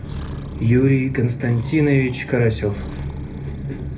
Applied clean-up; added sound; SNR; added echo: none; Breathing; 19 dB; reverberation time 0.3 s.